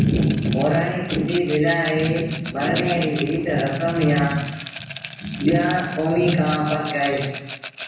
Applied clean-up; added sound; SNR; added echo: none; Rattle; 8 dB; reverberation time 1.1 s.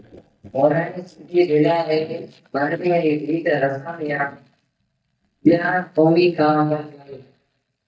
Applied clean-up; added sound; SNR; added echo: neural mask model DeepFilterNet 3.